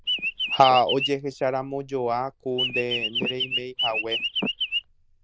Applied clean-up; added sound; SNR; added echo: neural diffusion model UNIVERSE++.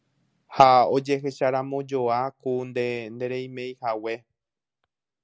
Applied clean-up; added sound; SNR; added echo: none; none; none; none.